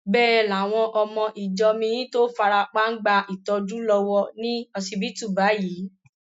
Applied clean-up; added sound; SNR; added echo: none; none; none; none.